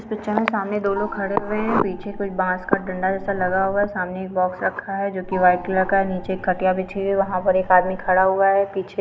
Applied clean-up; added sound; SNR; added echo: none; Gong; 13 dB; none.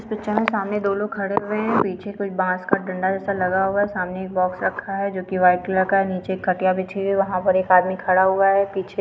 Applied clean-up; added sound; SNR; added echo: none; none; none; none.